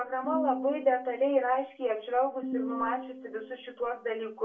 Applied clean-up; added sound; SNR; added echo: none; Piano; 8 dB; reverberation time 0.3 s.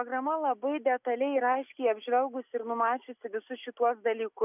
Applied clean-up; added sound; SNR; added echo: none; none; none; none.